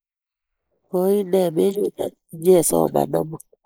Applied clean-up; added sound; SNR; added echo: neural mask model Resemble Enhance denoiser.